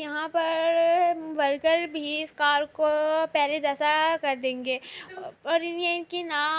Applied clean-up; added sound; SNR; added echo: none; none; none; none.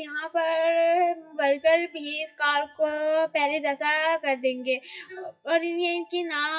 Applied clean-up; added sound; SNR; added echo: classical method WPE with log-MMSE.